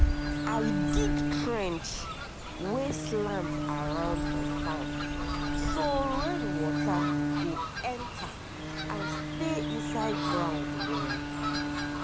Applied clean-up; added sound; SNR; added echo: none; Bowed string instrument + Fowl; -5 dB; none.